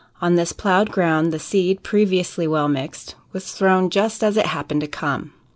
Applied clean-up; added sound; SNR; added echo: none; none; none; none.